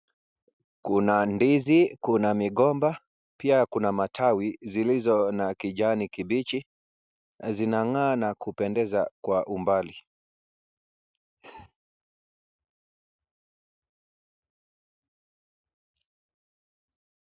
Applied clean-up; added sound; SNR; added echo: none; none; none; none.